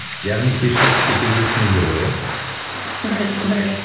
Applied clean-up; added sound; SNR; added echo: none; Thunder / Rain; 2 dB; reverberation time 1.1 s.